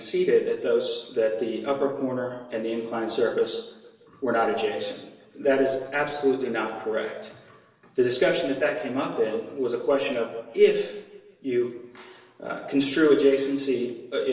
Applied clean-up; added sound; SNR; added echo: none; none; none; reverberation time 1.0 s.